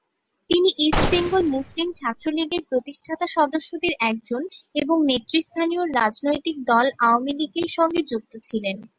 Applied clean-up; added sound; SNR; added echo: none; Gunshot, gunfire; 4 dB; none.